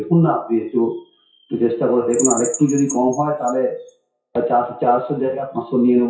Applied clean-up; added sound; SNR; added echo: classical method WPE with log-MMSE.